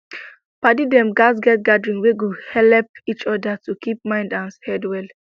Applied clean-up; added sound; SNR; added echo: none; none; none; none.